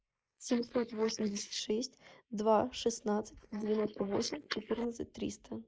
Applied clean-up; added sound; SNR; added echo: neural mask model Resemble Enhance denoiser.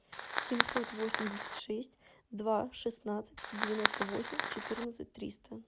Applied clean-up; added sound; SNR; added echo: none; Fire; -5 dB; none.